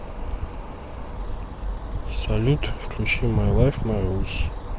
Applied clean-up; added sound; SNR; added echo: none; none; none; none.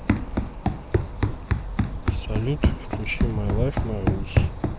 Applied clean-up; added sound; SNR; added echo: none; Run; -3 dB; none.